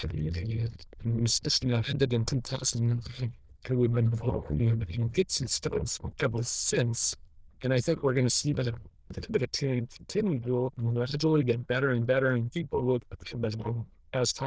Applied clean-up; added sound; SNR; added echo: neural diffusion model UNIVERSE++.